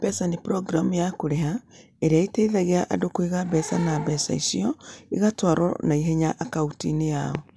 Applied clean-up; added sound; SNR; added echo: none; Animal / Brass instrument; 18 dB; none.